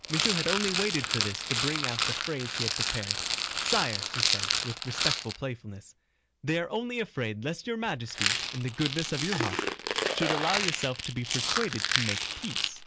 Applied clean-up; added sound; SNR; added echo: none; Rattle; -2 dB; none.